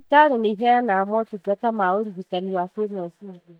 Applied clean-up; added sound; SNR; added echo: neural mask model DeepFilterNet 3.